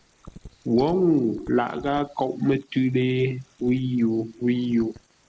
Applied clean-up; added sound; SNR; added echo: neural mask model Resemble Enhance denoiser.